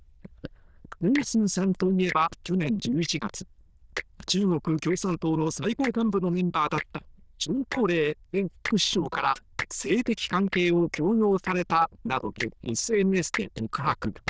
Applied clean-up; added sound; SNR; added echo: neural diffusion model UNIVERSE++.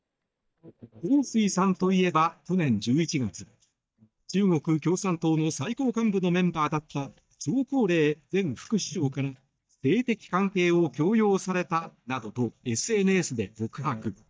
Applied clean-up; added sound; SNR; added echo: neural mask model DeepFilterNet 3.